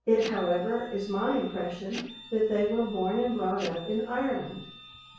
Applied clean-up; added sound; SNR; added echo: none; Printer; 17 dB; reverberation time 0.6 s.